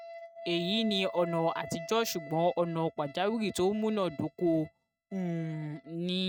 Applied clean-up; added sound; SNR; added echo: neural mask model RNNoise.